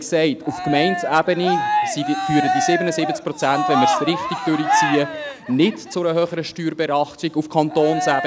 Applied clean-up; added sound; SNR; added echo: none; Cheering; 3 dB; none.